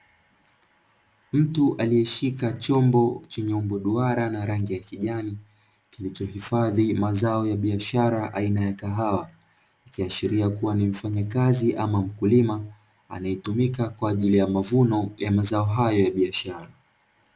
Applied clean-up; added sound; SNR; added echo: none; none; none; none.